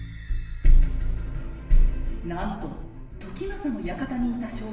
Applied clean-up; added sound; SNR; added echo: none; none; none; reverberation time 0.9 s.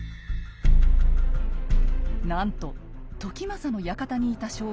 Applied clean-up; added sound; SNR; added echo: none; none; none; none.